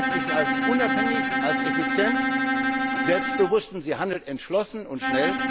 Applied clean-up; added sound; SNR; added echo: none; Bowed string instrument; -2 dB; none.